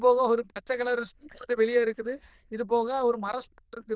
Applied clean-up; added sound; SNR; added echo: neural diffusion model UNIVERSE++.